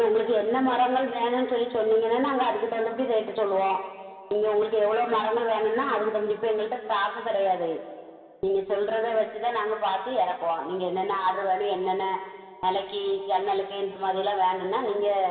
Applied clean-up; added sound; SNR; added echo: none; none; none; reverberation time 2.8 s.